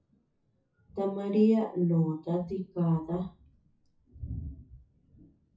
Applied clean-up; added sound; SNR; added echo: classical method WPE with log-MMSE.